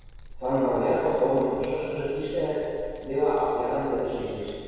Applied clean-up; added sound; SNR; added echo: none; Keys jangling; 18 dB; reverberation time 2.2 s.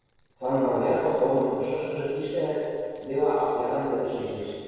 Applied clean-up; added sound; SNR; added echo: neural separator model SepFormer DNS4.